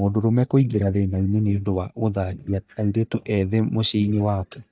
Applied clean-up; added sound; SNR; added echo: neural mask model DeepFilterNet 3.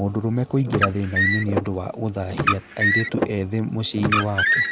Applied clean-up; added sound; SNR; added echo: none; Car; 0 dB; none.